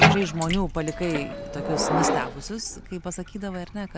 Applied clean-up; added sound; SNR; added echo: none; Subway, metro, underground + Bathtub (filling or washing); -2 dB; none.